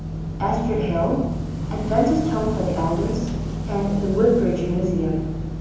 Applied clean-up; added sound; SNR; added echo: none; Waves, surf / Wind; 10 dB; reverberation time 1.0 s.